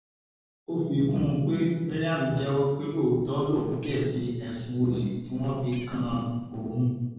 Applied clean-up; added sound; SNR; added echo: neural separator model SepFormer DNS4.